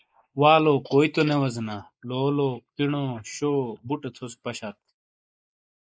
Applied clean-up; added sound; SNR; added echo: neural mask model Resemble Enhance denoiser.